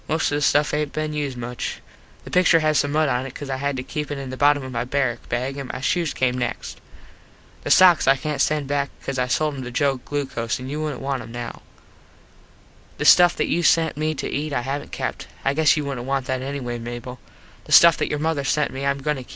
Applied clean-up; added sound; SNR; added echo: none; none; none; none.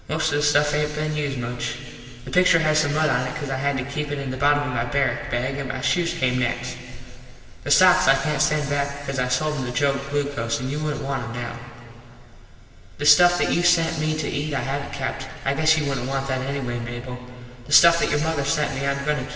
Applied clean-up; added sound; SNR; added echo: none; none; none; reverberation time 2.6 s.